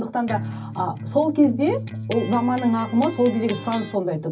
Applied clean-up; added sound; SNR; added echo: none; Electric guitar; 10 dB; reverberation time 0.4 s.